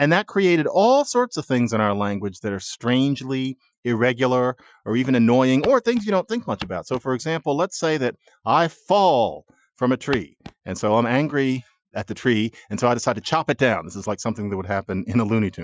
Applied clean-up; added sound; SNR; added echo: classical method Wiener filter.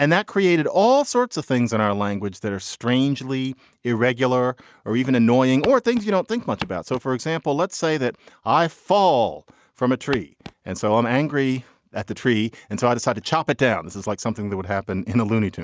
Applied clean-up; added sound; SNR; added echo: neural mask model RNNoise.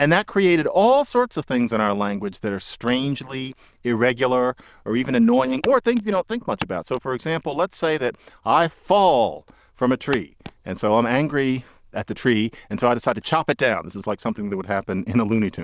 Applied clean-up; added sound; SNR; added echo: neural diffusion model UNIVERSE++.